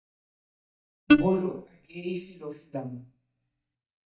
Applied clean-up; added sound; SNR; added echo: neural mask model DeepFilterNet 3.